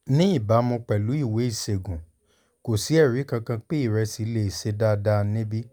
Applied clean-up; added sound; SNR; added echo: none; none; none; none.